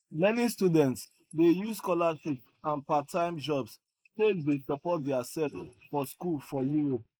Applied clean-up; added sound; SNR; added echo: neural mask model Resemble Enhance denoiser.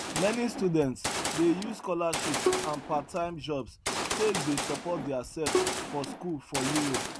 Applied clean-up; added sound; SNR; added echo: none; Bowed string instrument + Gunshot, gunfire; 2 dB; none.